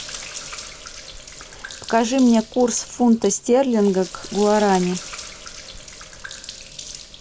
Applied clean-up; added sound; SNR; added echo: none; Sink (filling or washing); 15 dB; none.